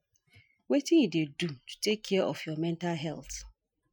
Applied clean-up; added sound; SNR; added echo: classical method Wiener filter.